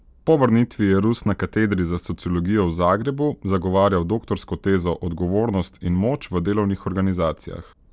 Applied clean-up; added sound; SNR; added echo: none; none; none; none.